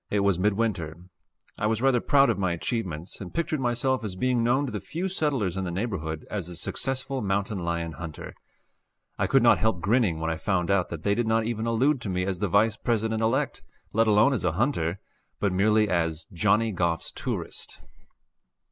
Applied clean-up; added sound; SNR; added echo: none; none; none; none.